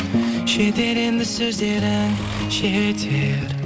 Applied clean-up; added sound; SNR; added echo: none; Accelerating, revving, vroom / Mechanisms; 16 dB; none.